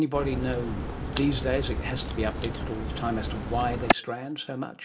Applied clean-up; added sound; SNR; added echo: none; Crack; 0 dB; reverberation time 0.2 s.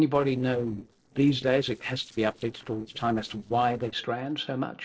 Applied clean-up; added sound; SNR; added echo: neural separator model SepFormer DNS4.